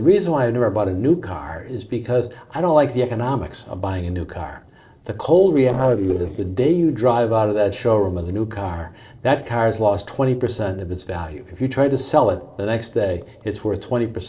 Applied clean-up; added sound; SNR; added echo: neural separator model SepFormer DNS4.